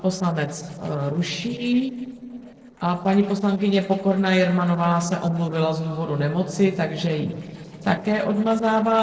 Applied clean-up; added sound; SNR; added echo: neural separator model SepFormer DNS4.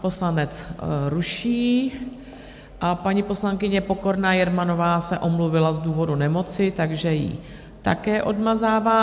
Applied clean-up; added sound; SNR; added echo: none; none; none; none.